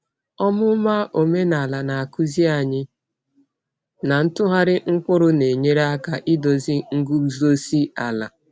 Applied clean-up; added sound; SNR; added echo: none; none; none; none.